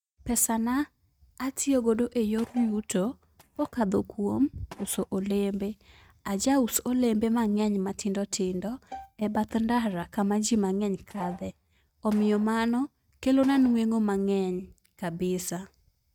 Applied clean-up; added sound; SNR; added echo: neural mask model RNNoise.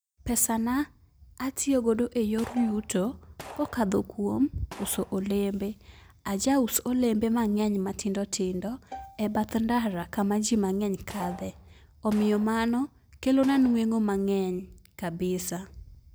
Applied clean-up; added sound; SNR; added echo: none; Bowed string instrument + Gunshot, gunfire; 19 dB; none.